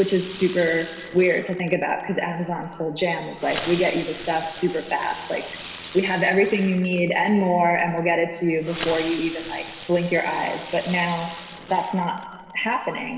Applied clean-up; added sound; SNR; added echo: none; Fireworks; 16 dB; reverberation time 2.7 s.